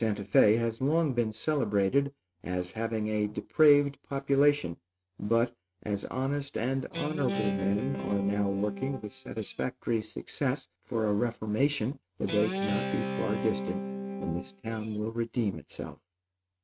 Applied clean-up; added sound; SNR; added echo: neural mask model RNNoise.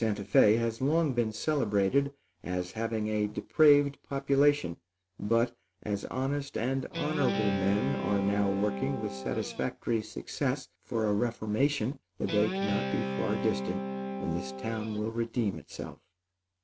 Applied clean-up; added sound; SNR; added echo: none; Guitar; 5 dB; none.